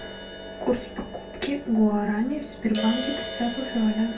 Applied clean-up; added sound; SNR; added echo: none; Crash cymbal; 10 dB; reverberation time 0.2 s.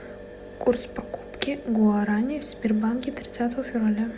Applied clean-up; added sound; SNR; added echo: none; none; none; none.